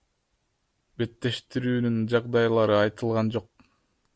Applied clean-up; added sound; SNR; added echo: none; none; none; none.